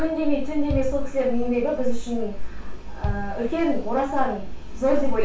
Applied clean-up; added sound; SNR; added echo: none; Bass drum; 14 dB; reverberation time 0.3 s.